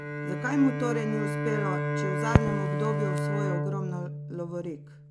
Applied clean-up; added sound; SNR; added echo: none; Bowed string instrument + Crackle; -3 dB; none.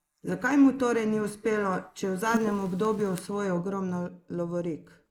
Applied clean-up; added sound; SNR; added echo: neural mask model Resemble Enhance denoiser.